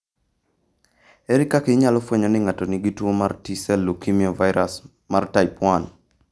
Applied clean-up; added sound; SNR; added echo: none; none; none; none.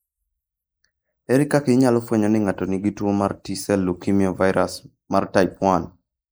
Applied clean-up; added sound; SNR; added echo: neural mask model Resemble Enhance denoiser.